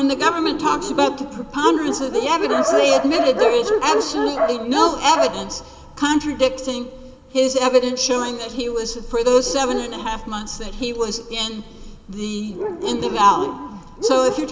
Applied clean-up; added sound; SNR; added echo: none; Dog; 5 dB; reverberation time 0.6 s.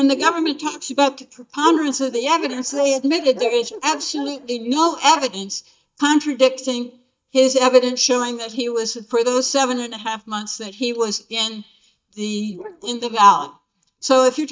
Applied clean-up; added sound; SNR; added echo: neural mask model DeepFilterNet 3.